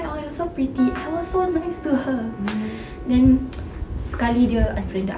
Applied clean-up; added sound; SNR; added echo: none; Keyboard (musical); 19 dB; none.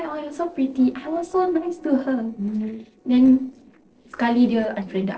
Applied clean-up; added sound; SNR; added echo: neural separator model SepFormer DNS4.